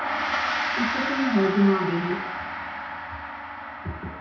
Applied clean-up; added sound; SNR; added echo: none; Gong; 2 dB; reverberation time 0.9 s.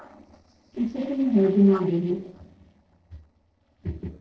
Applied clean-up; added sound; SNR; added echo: neural separator model SepFormer DNS4.